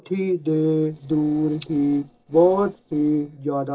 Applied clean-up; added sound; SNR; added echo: neural separator model SepFormer DNS4.